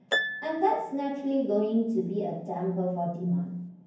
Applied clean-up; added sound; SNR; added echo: none; Harp; 9 dB; reverberation time 0.9 s.